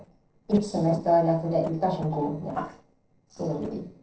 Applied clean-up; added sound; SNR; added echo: neural separator model SepFormer DNS4.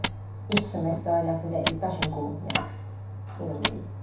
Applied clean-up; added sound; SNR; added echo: none; Mechanisms; -1 dB; reverberation time 0.7 s.